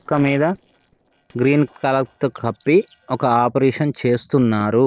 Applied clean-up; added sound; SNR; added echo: neural separator model SepFormer DNS4.